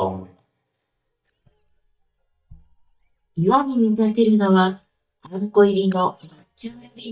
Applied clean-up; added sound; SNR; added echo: neural mask model DeepFilterNet 3.